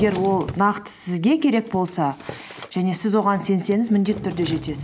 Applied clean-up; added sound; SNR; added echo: none; Drawer open or close; 15 dB; none.